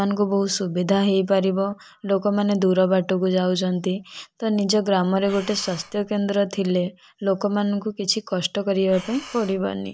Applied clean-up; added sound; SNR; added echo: none; Breathing; 20 dB; none.